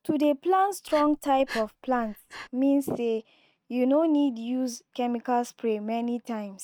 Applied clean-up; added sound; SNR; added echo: neural mask model RNNoise.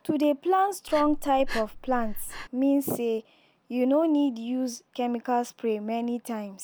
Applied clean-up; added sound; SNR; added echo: none; Breathing; 7 dB; none.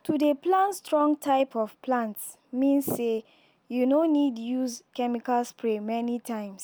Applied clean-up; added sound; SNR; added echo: none; none; none; none.